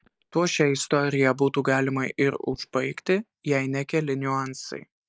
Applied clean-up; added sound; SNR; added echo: neural mask model DeepFilterNet 3.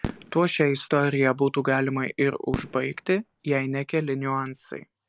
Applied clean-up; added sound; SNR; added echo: none; Fireworks; 16 dB; none.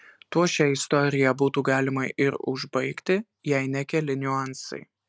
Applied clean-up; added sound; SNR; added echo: none; none; none; none.